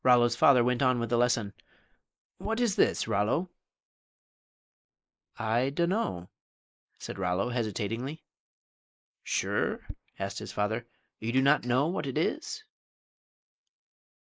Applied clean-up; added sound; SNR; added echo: neural mask model Resemble Enhance denoiser.